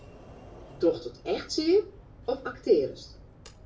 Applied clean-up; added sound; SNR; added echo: none; Sliding door; 19 dB; reverberation time 0.3 s.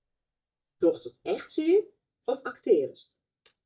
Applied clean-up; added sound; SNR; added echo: neural mask model DeepFilterNet 3.